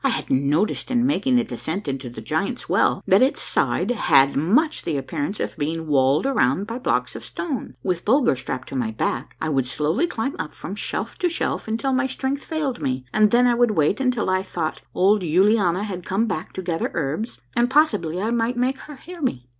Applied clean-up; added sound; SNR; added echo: none; none; none; none.